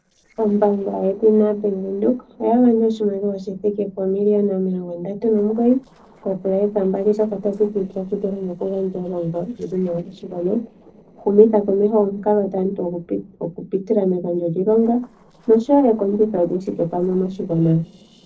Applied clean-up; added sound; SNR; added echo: neural separator model SepFormer DNS4.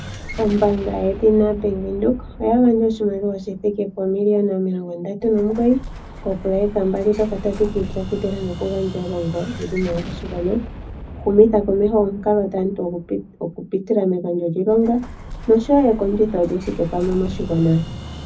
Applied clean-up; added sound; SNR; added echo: none; Explosion; 13 dB; reverberation time 0.4 s.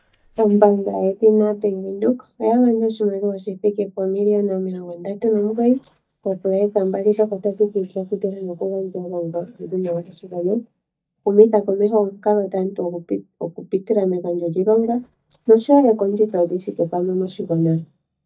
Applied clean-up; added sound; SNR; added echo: neural mask model DeepFilterNet 3.